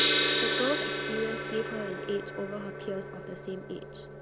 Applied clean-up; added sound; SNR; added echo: none; Gong; -4 dB; none.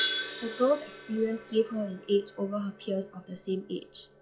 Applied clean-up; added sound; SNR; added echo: classical method log-MMSE.